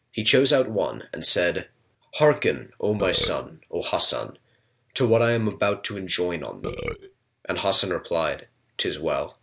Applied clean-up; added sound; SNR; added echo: none; Burping, eructation; 10 dB; none.